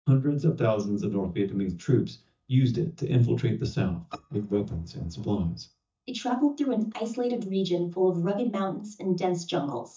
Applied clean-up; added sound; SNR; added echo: neural mask model DeepFilterNet 3.